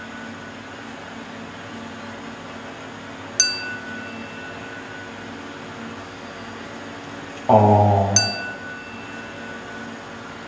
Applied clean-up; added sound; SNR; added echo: none; Chink, clink; 7 dB; reverberation time 1.0 s.